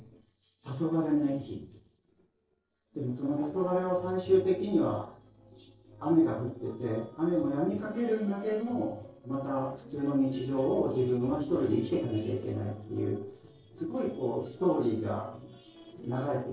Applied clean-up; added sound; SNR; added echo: neural separator model SepFormer DNS4.